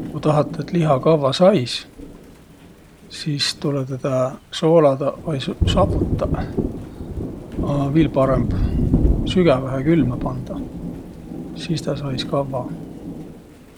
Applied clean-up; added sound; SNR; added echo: none; Thunder; 5 dB; none.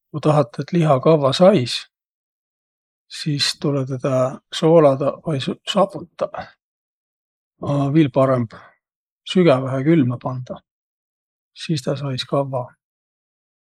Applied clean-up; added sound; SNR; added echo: neural mask model Resemble Enhance denoiser.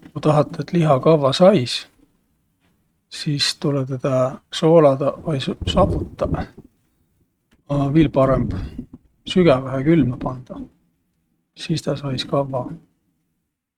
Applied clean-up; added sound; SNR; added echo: neural mask model RNNoise.